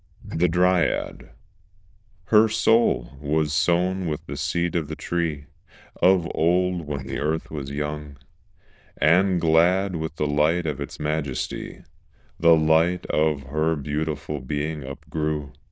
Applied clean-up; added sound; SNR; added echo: neural diffusion model UNIVERSE++.